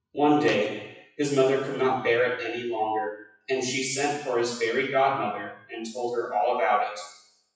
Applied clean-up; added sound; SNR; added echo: classical method WPE with log-MMSE.